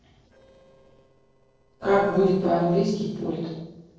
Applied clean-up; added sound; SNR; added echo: neural separator model SepFormer DNS4.